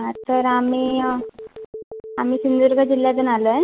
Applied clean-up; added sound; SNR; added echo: none; Telephone; 13 dB; none.